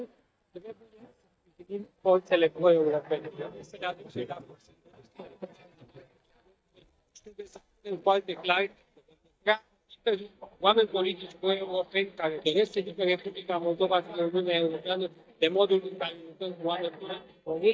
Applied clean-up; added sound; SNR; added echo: neural mask model DeepFilterNet 3.